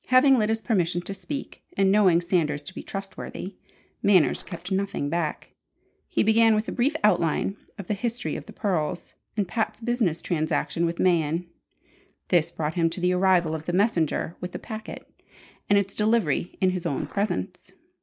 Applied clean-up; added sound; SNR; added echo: neural mask model Resemble Enhance denoiser.